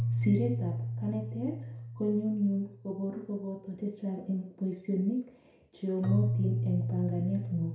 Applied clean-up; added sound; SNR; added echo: none; Keyboard (musical); 2 dB; reverberation time 0.6 s.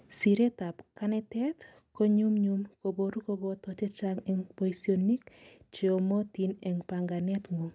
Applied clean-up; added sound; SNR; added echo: none; none; none; none.